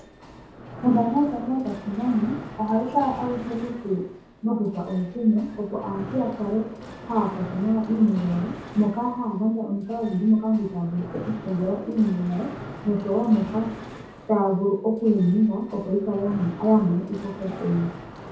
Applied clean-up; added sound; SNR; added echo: none; Mechanisms; 15 dB; reverberation time 0.7 s.